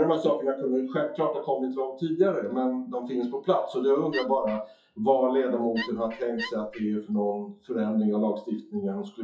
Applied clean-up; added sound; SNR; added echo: classical method WPE with log-MMSE.